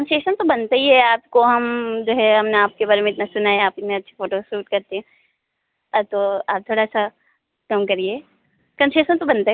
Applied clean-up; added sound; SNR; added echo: none; none; none; none.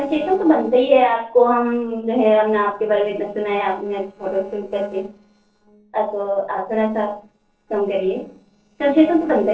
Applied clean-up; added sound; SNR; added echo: neural separator model SepFormer DNS4.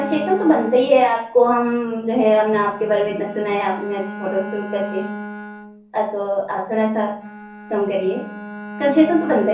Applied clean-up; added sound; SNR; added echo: none; Bowed string instrument; 13 dB; reverberation time 0.6 s.